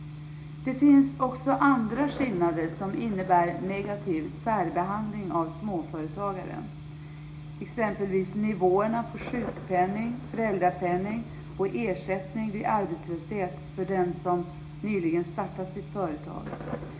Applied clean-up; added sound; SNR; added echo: none; Thunder; 19 dB; reverberation time 0.4 s.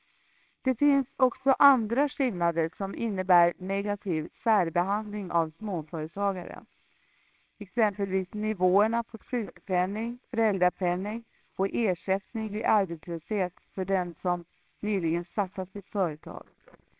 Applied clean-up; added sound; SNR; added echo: neural separator model SepFormer WHAMR!.